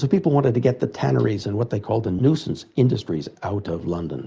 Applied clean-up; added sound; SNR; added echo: none; none; none; none.